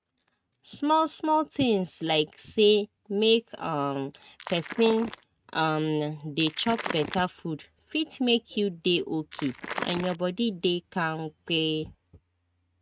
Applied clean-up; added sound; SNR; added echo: neural mask model RNNoise.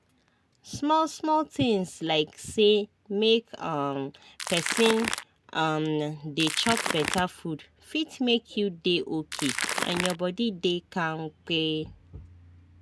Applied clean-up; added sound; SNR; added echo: none; Crackle; 3 dB; none.